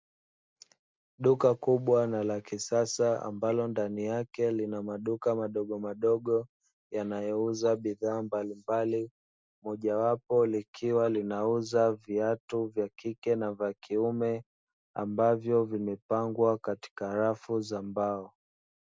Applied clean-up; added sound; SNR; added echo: none; none; none; none.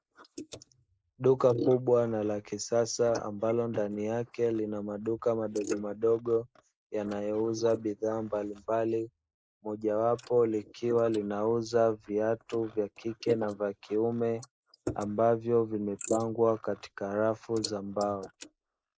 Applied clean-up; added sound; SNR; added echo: neural mask model Resemble Enhance denoiser.